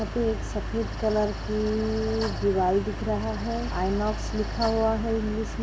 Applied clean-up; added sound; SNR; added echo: none; Mechanical fan; 4 dB; none.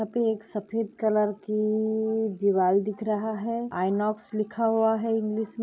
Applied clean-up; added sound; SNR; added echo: none; none; none; none.